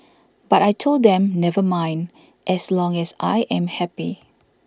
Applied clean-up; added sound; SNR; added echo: none; none; none; none.